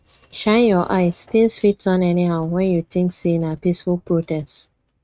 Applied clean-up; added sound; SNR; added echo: neural mask model RNNoise.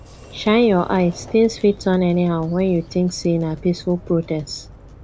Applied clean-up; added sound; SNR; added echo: none; Sliding door; 20 dB; none.